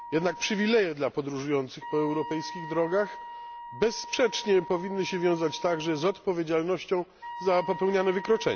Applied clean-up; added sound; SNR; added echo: none; Wind instrument, woodwind instrument; 13 dB; none.